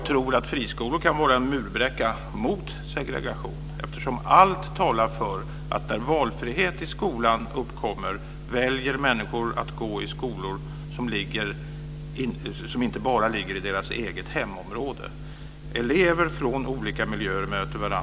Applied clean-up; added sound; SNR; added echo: none; none; none; none.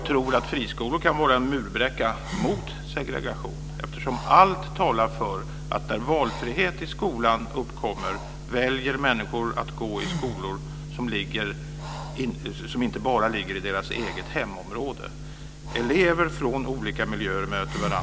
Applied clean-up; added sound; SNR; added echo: none; Breathing; 16 dB; none.